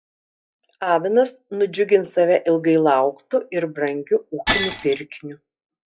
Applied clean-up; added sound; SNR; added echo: classical method log-MMSE.